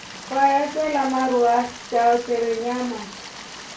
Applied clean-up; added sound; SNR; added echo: none; Stream; 16 dB; reverberation time 0.3 s.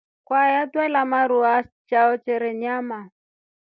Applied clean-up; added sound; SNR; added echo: none; none; none; none.